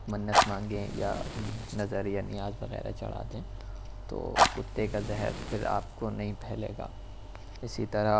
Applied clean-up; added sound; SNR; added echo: none; Fire; 2 dB; none.